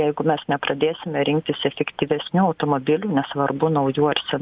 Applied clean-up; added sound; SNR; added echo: none; none; none; none.